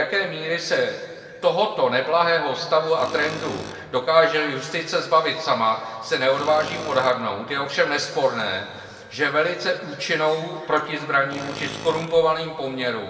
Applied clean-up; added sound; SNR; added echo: none; Tools; 14 dB; reverberation time 1.9 s.